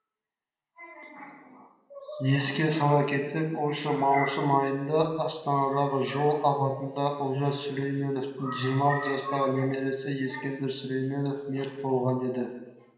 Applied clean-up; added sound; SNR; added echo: none; none; none; reverberation time 1.1 s.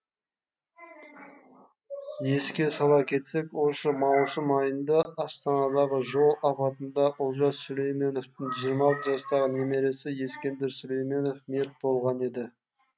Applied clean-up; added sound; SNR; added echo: none; none; none; none.